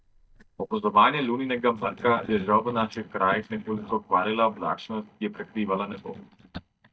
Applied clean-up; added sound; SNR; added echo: neural mask model DeepFilterNet 3.